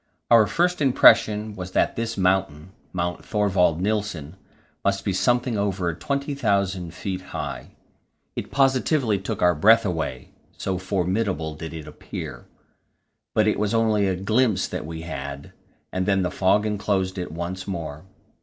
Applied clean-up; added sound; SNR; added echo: none; none; none; none.